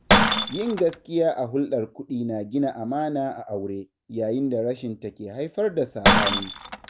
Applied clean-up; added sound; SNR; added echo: none; Shatter; 0 dB; none.